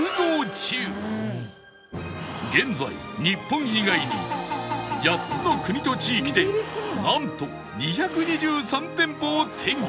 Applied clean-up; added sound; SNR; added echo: none; Cat; 17 dB; none.